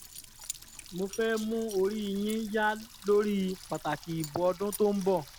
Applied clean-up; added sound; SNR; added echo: none; Water tap, faucet + Coin (dropping) / Zipper (clothing); 16 dB; none.